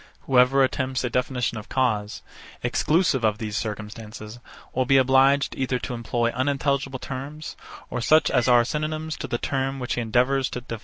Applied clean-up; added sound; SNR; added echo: neural separator model SepFormer DNS4.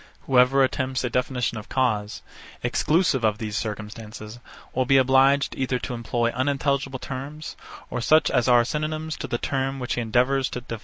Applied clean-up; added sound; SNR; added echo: none; none; none; none.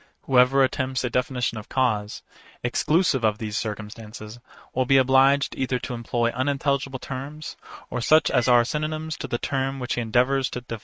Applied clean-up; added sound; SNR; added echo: neural mask model RNNoise.